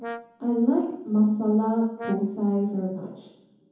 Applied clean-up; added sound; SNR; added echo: none; Brass instrument; 17 dB; reverberation time 0.9 s.